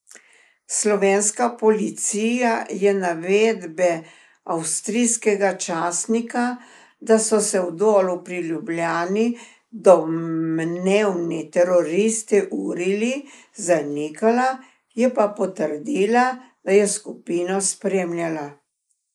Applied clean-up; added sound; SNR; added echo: neural mask model Resemble Enhance denoiser.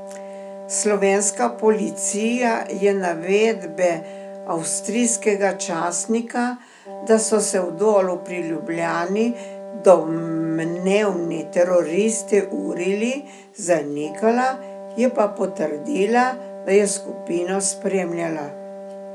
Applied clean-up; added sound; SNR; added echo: none; Wind instrument, woodwind instrument; 14 dB; none.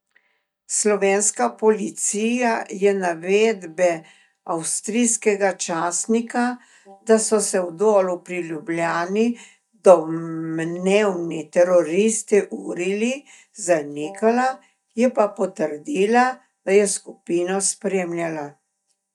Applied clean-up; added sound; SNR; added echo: neural mask model DeepFilterNet 3.